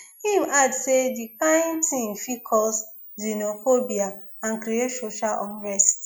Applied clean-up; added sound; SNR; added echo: none; Camera; 18 dB; none.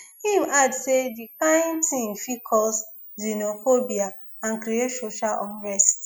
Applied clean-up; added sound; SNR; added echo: classical method spectral subtraction.